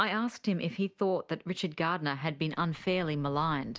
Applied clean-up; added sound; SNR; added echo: none; none; none; none.